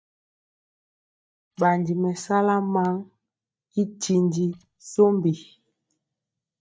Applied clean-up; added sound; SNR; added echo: neural mask model DeepFilterNet 3.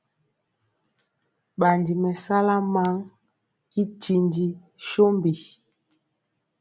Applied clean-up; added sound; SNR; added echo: none; none; none; none.